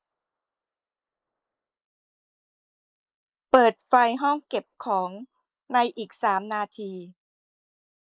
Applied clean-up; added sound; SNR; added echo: neural mask model Resemble Enhance denoiser.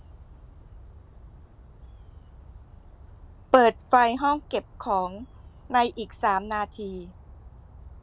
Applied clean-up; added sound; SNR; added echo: none; Bird vocalization, bird call, bird song; 19 dB; none.